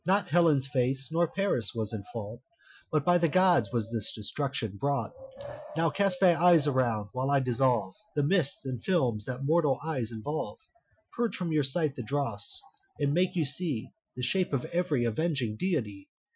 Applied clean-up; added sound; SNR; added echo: classical method Wiener filter.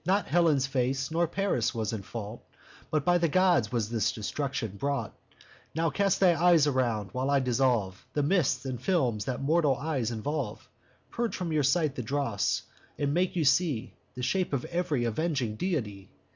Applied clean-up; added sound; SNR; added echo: none; none; none; none.